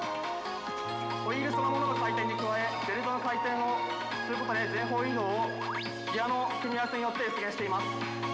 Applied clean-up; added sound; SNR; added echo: none; Bowed string instrument; 9 dB; none.